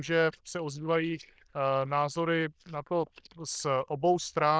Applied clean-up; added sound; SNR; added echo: neural diffusion model UNIVERSE++.